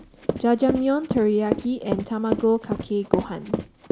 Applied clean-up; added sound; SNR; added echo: none; Run; 5 dB; none.